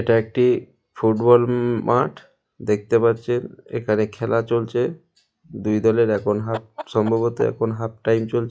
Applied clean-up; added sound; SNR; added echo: classical method log-MMSE.